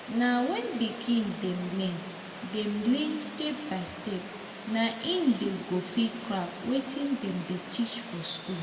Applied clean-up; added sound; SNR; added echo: none; Water; 13 dB; reverberation time 1.6 s.